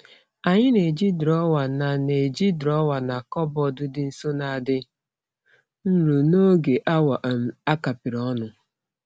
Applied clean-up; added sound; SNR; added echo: none; none; none; none.